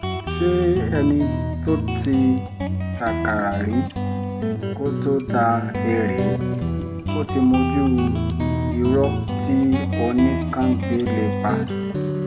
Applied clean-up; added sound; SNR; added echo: none; Guitar; 1 dB; none.